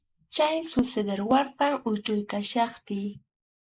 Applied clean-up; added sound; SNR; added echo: neural mask model Resemble Enhance denoiser.